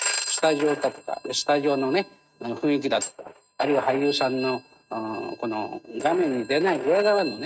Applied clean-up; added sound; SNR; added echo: neural mask model RNNoise.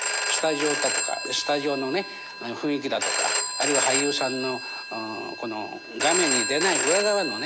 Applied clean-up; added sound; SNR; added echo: none; Telephone; 0 dB; none.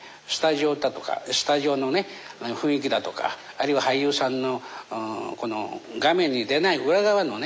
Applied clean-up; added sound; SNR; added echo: none; none; none; none.